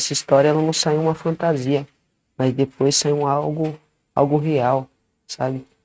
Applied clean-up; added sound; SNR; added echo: neural mask model RNNoise.